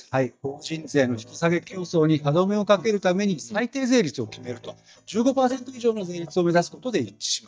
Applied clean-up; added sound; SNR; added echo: neural mask model DeepFilterNet 3.